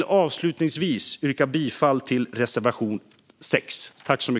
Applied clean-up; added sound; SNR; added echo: none; none; none; none.